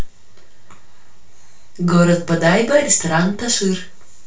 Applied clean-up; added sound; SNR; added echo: none; none; none; reverberation time 0.3 s.